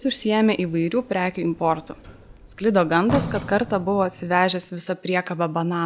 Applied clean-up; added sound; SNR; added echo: none; Sliding door; 14 dB; none.